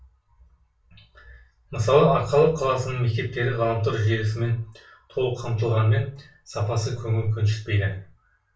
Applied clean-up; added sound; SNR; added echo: none; none; none; reverberation time 0.3 s.